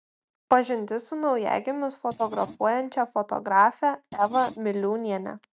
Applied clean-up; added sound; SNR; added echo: neural mask model RNNoise.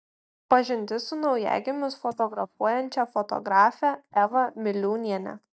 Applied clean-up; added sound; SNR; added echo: neural mask model DeepFilterNet 3.